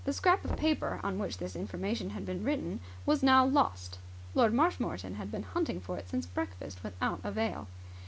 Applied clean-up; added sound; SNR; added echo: none; Knock; 13 dB; none.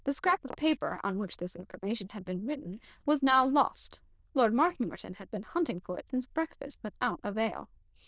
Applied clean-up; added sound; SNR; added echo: neural diffusion model UNIVERSE++.